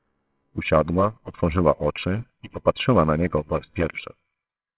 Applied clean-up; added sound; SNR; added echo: neural separator model SepFormer WHAMR!.